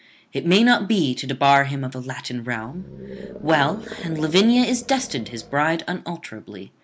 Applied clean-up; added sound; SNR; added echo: none; Animal; 15 dB; none.